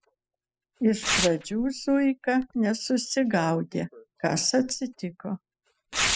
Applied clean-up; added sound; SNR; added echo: classical method spectral subtraction.